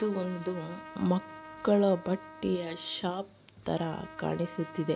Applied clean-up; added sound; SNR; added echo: none; Trumpet; 16 dB; none.